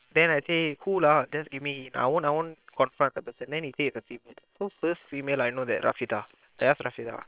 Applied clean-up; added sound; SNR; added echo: neural separator model SepFormer WHAM!.